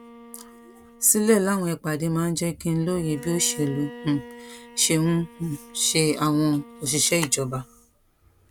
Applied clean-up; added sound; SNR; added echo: none; Bowed string instrument; 20 dB; none.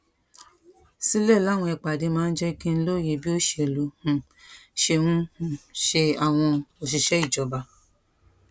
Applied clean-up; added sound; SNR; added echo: none; none; none; none.